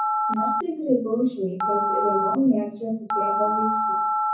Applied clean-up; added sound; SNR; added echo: none; Telephone; -1 dB; reverberation time 0.6 s.